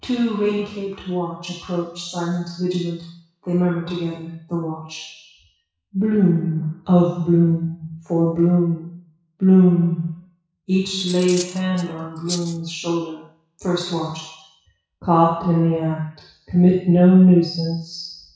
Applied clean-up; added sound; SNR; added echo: classical method WPE with log-MMSE.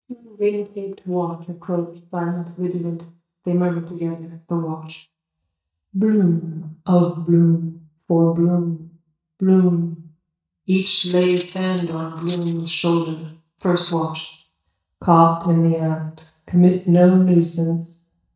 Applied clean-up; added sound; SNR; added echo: neural mask model DeepFilterNet 3.